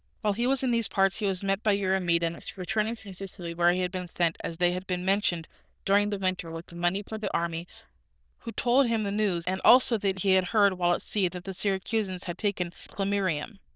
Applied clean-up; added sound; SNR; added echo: neural diffusion model UNIVERSE++.